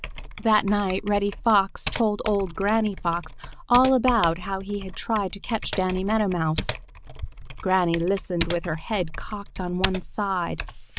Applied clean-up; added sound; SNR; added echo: none; Typing; 8 dB; none.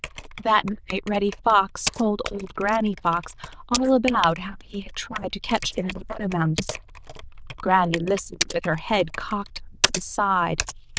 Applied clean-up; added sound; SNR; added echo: neural diffusion model UNIVERSE++.